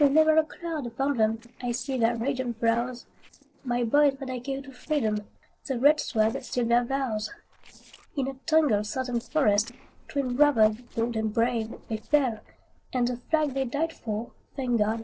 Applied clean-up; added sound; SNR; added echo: neural separator model SepFormer DNS4.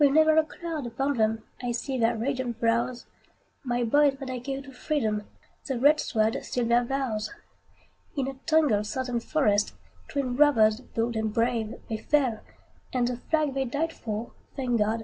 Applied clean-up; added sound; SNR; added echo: none; none; none; none.